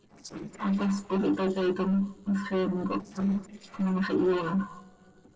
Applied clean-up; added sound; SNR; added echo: neural separator model SepFormer DNS4.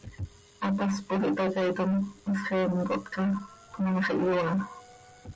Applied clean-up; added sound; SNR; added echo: none; none; none; none.